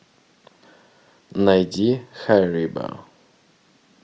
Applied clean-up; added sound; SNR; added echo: none; none; none; none.